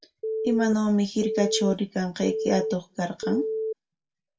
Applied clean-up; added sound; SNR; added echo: none; Telephone; 4 dB; reverberation time 0.2 s.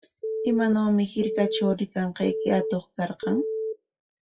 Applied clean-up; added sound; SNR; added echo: classical method WPE with log-MMSE.